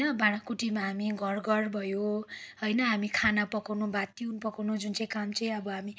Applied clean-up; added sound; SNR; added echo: none; none; none; none.